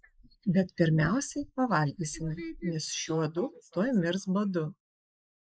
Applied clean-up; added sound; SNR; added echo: neural mask model Resemble Enhance denoiser.